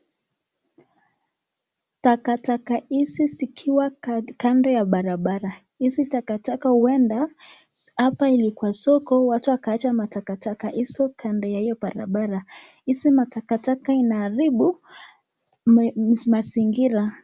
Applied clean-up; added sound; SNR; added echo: none; none; none; none.